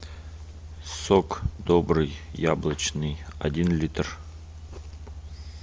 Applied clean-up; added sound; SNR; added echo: none; none; none; none.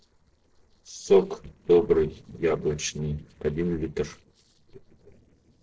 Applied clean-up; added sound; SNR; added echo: neural separator model SepFormer DNS4.